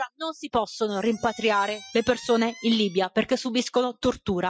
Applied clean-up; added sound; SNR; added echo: classical method Wiener filter.